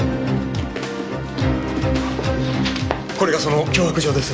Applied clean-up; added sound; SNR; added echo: none; Drum; 14 dB; none.